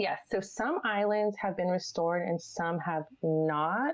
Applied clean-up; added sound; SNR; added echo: none; none; none; none.